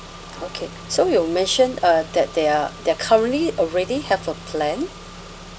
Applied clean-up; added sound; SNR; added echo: none; Engine / Car; 16 dB; none.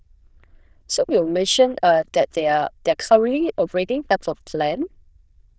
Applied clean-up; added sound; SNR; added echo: neural diffusion model UNIVERSE++.